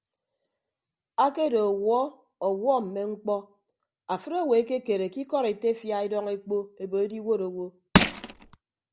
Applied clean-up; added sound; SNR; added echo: none; Crushing; -5 dB; none.